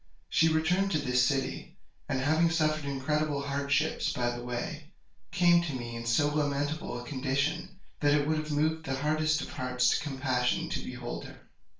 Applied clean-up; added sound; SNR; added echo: none; none; none; reverberation time 0.3 s.